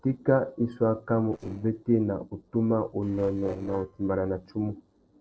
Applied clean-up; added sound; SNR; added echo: neural separator model SepFormer DNS4.